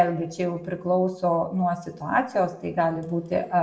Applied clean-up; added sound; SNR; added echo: none; none; none; reverberation time 0.4 s.